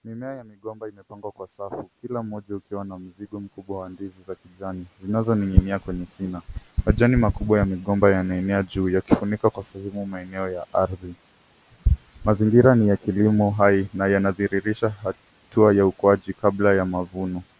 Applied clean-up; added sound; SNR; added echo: none; none; none; none.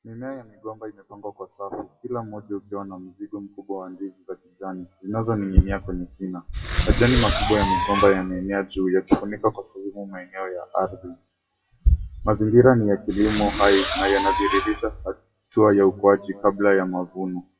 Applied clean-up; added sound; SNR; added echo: classical method WPE with log-MMSE.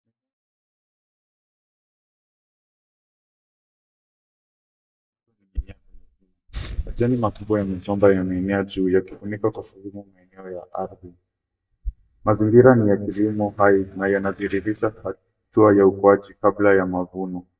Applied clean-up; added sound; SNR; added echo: neural mask model DeepFilterNet 3.